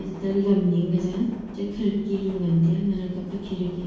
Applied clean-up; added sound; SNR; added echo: none; Subway, metro, underground; 19 dB; reverberation time 1.2 s.